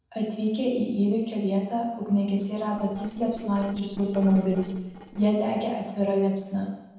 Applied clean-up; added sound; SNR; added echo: neural separator model SepFormer DNS4.